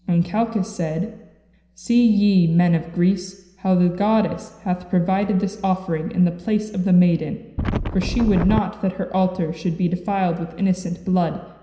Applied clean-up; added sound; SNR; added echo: none; Wind; 3 dB; reverberation time 0.9 s.